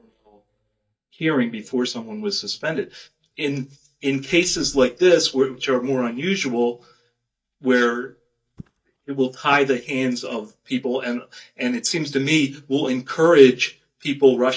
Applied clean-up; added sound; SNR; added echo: neural mask model DeepFilterNet 3.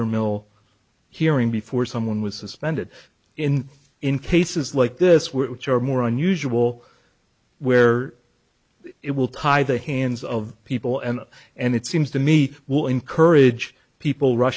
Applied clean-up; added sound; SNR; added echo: none; none; none; none.